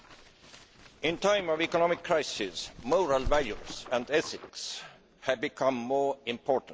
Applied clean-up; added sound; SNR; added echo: none; Water / Splash, splatter; 17 dB; none.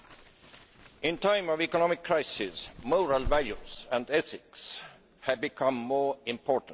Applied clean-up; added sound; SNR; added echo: none; none; none; none.